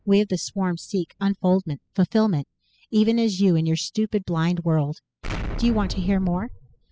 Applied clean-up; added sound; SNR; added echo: classical method spectral subtraction.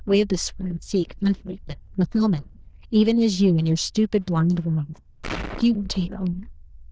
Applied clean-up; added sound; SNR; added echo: neural diffusion model UNIVERSE++.